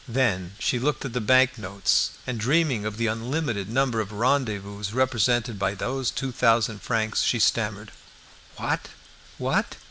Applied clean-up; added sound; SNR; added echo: none; none; none; none.